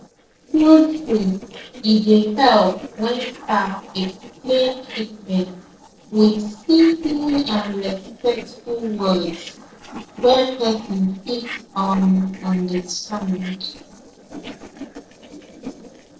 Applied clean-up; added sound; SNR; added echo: neural separator model SepFormer DNS4.